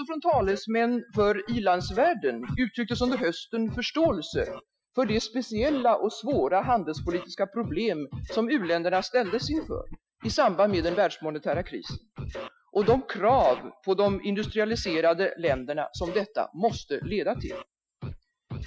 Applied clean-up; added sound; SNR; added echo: classical method Wiener filter.